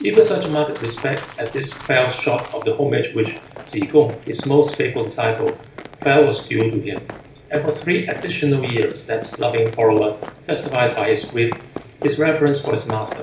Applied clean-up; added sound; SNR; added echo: none; Run; 16 dB; reverberation time 0.3 s.